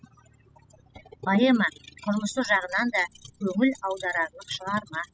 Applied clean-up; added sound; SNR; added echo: classical method spectral subtraction.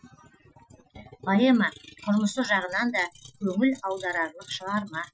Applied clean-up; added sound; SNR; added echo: classical method Wiener filter.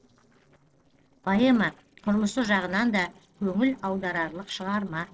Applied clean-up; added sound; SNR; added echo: neural separator model SepFormer DNS4.